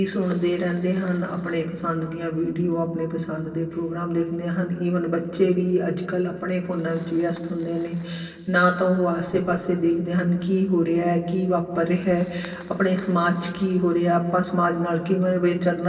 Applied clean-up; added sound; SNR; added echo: neural separator model SepFormer DNS4.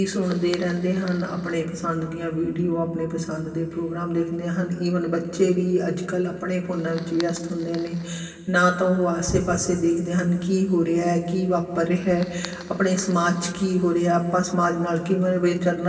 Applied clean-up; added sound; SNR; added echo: none; Fire; 20 dB; reverberation time 2.3 s.